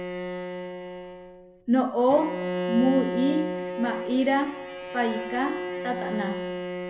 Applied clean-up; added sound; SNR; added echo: none; Bowed string instrument; 5 dB; reverberation time 1.2 s.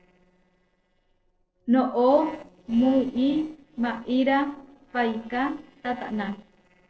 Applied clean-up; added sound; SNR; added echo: neural separator model SepFormer DNS4.